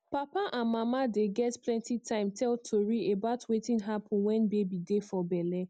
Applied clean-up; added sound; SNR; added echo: none; none; none; none.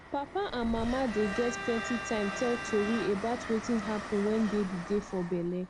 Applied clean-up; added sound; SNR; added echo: none; Bowed string instrument + Train; 8 dB; none.